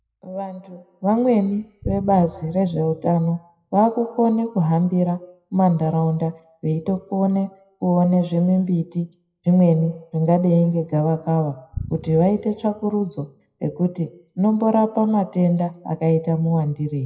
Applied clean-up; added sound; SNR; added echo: classical method WPE with log-MMSE.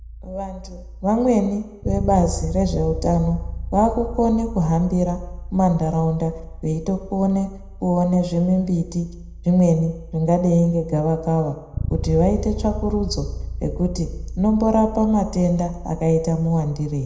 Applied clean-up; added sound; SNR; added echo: none; Bass guitar; 10 dB; reverberation time 0.7 s.